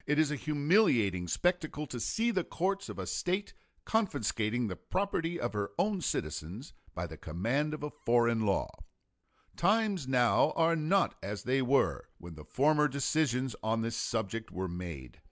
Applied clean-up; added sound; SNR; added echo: none; none; none; none.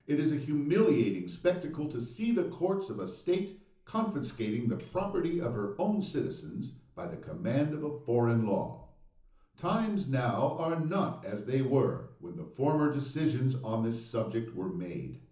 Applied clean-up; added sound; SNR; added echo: none; Tambourine; 19 dB; reverberation time 0.7 s.